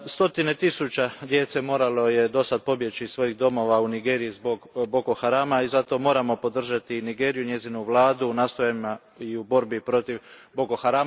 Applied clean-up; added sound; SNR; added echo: none; none; none; none.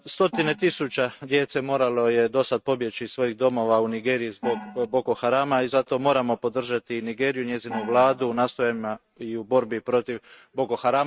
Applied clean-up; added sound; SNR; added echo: neural mask model RNNoise.